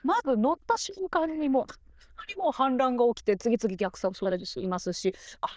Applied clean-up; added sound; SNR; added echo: neural diffusion model UNIVERSE++.